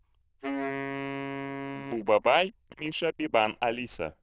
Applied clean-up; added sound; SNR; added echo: neural diffusion model UNIVERSE++.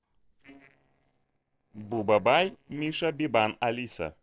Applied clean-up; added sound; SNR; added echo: neural separator model SepFormer DNS4.